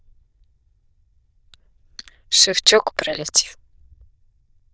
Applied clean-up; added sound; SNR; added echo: neural diffusion model UNIVERSE++.